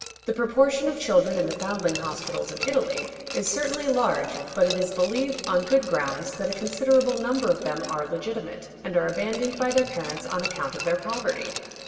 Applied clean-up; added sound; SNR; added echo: none; Glass; 13 dB; reverberation time 2.4 s.